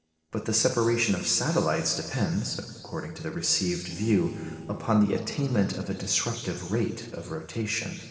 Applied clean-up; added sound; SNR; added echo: neural separator model SepFormer DNS4.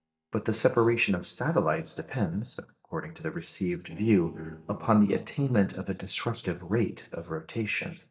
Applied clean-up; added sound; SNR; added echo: neural mask model DeepFilterNet 3.